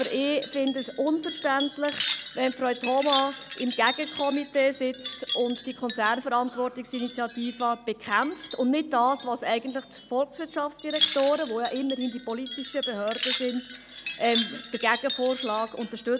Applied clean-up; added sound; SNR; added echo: none; Wind chime; 1 dB; none.